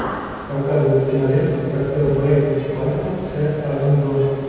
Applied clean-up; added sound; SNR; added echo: none; Rain; 16 dB; reverberation time 2.1 s.